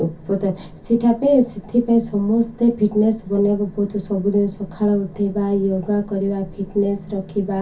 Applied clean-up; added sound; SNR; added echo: none; none; none; reverberation time 0.3 s.